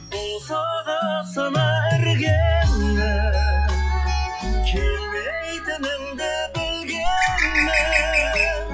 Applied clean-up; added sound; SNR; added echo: classical method log-MMSE.